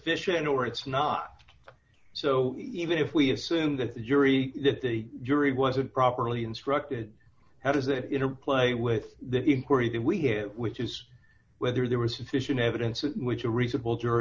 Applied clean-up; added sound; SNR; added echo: none; none; none; none.